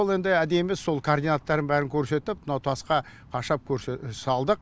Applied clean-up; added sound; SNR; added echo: none; none; none; none.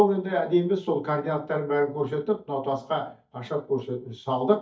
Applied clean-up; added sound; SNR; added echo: neural mask model DeepFilterNet 3.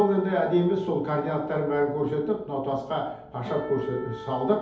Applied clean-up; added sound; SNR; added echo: none; Acoustic guitar; 15 dB; reverberation time 2.2 s.